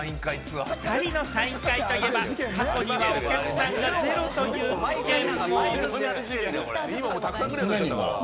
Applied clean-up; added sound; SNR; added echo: none; none; none; none.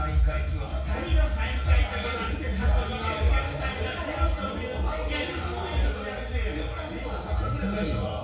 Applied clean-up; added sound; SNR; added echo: none; none; none; reverberation time 0.6 s.